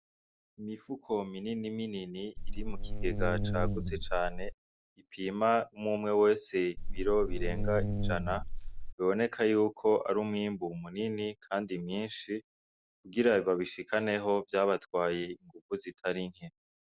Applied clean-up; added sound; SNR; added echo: none; Buzz; -1 dB; none.